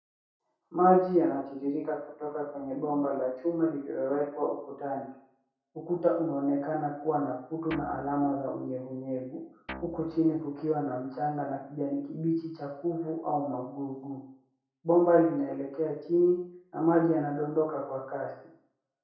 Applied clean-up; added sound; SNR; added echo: none; Guitar; 15 dB; reverberation time 0.5 s.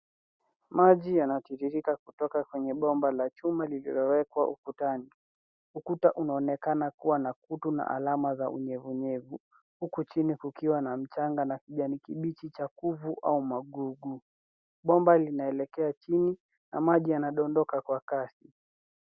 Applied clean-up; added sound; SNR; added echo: none; none; none; none.